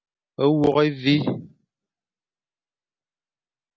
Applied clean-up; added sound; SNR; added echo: none; none; none; none.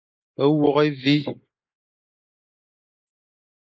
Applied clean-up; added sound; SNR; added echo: neural mask model Resemble Enhance denoiser.